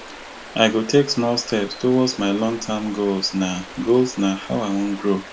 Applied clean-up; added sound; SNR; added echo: none; Stream; 17 dB; none.